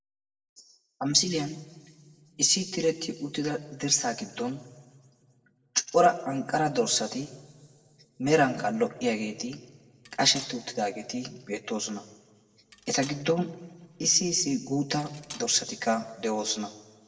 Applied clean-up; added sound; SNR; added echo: none; Cutlery, silverware; 20 dB; reverberation time 0.9 s.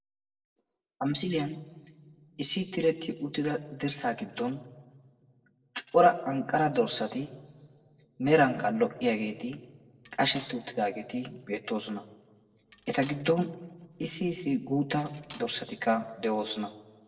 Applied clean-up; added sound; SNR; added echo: neural separator model SepFormer DNS4.